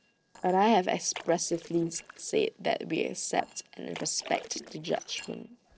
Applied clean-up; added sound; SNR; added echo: neural separator model SepFormer DNS4.